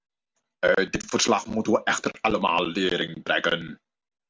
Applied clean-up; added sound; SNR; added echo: none; none; none; none.